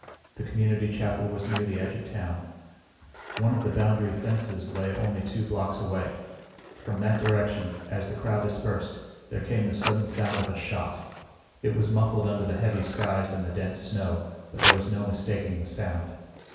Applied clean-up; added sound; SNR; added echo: none; Scissors; 8 dB; reverberation time 1.2 s.